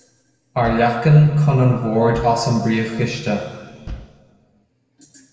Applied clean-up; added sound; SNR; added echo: none; Bass drum; 18 dB; reverberation time 1.9 s.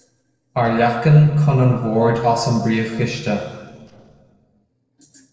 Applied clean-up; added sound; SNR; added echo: neural separator model SepFormer DNS4.